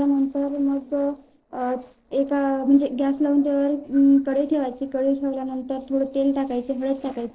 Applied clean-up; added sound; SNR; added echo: neural separator model SepFormer DNS4.